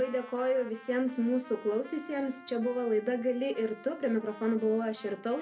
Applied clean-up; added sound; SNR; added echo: none; Trumpet; 19 dB; reverberation time 0.3 s.